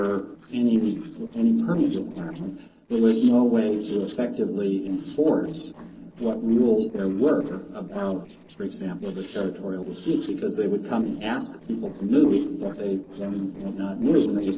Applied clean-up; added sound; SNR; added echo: neural separator model SepFormer DNS4.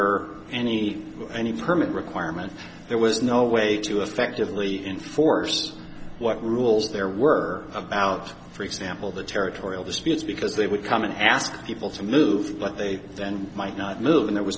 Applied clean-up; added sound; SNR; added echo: none; none; none; none.